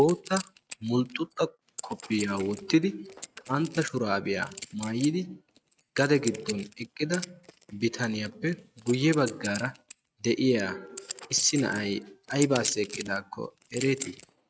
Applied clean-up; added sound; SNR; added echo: neural mask model RNNoise.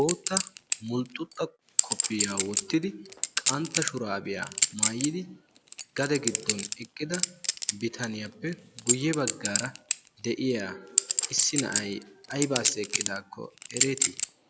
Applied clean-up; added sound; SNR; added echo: none; Chink, clink; -2 dB; none.